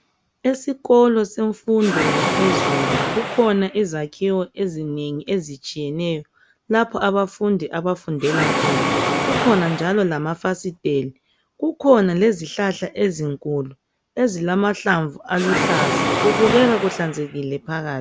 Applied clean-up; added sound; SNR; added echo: none; Mechanisms; 2 dB; none.